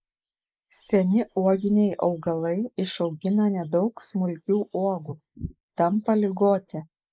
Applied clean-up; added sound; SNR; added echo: neural mask model Resemble Enhance denoiser.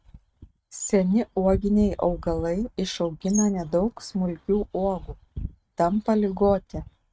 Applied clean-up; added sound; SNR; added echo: neural mask model RNNoise.